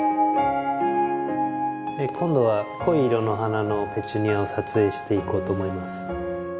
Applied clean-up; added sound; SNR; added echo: none; Bell; 6 dB; none.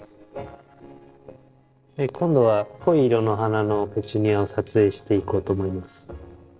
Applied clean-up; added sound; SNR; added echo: neural separator model SepFormer DNS4.